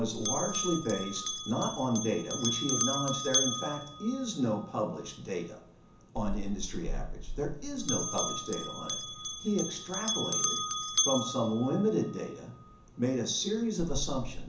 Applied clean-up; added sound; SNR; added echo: none; Bell; 2 dB; reverberation time 0.7 s.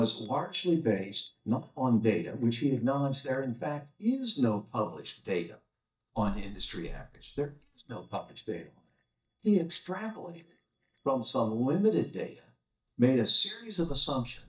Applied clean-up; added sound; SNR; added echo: neural mask model DeepFilterNet 3.